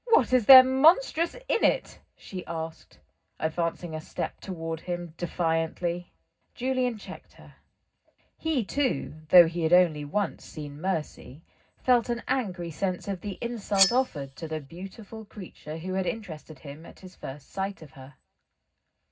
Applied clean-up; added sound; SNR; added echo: none; Cutlery, silverware; 5 dB; reverberation time 0.4 s.